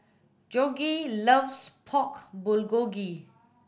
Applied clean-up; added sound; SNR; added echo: none; none; none; none.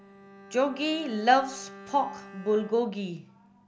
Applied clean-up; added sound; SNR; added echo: none; Bowed string instrument; 19 dB; none.